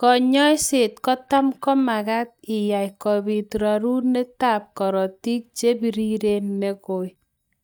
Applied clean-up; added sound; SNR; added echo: neural mask model DeepFilterNet 3.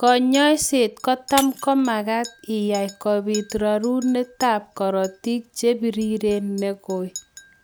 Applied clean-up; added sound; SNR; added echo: none; Shatter + Chink, clink; 18 dB; none.